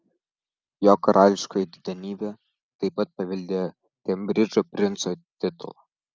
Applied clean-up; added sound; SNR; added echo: none; none; none; none.